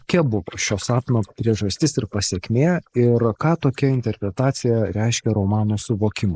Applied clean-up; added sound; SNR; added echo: neural mask model Resemble Enhance denoiser.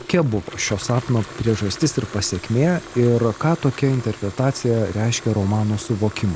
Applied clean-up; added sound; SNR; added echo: none; Fill (with liquid) / Water tap, faucet; 17 dB; none.